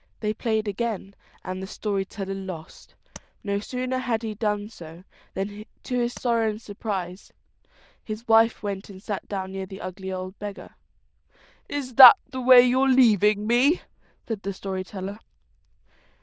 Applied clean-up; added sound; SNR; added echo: neural diffusion model UNIVERSE++.